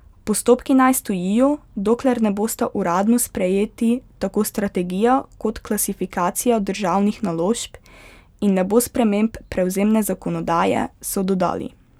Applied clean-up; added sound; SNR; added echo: none; none; none; none.